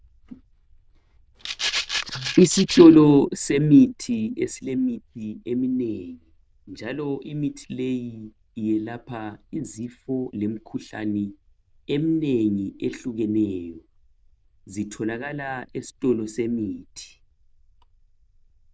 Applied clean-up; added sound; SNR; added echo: neural diffusion model UNIVERSE++.